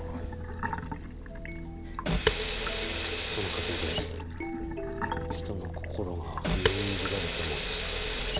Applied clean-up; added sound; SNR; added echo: none; Sink (filling or washing) / Water tap, faucet; -2 dB; none.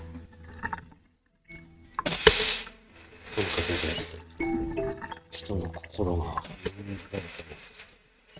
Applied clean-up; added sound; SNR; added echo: neural mask model RNNoise.